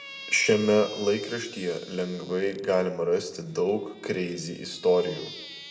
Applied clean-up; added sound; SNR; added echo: none; Squeak; 17 dB; reverberation time 0.8 s.